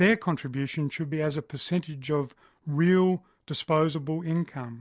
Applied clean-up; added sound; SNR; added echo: none; none; none; none.